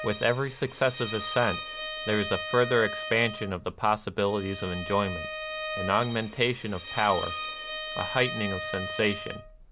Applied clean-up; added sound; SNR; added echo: none; Bowed string instrument; 8 dB; none.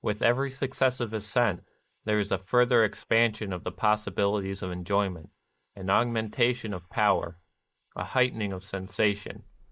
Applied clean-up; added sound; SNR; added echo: neural mask model Resemble Enhance denoiser.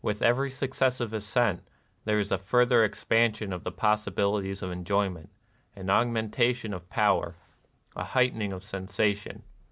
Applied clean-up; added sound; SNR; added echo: none; none; none; none.